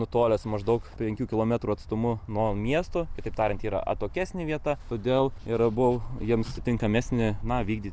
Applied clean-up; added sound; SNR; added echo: none; none; none; none.